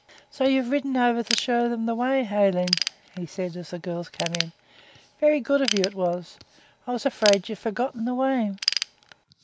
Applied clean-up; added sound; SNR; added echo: none; Ratchet, pawl / Tools; 9 dB; none.